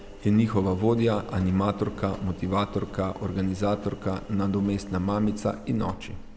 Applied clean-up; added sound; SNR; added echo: none; Engine; 16 dB; none.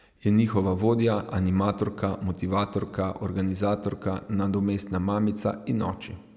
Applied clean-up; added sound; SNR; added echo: none; none; none; none.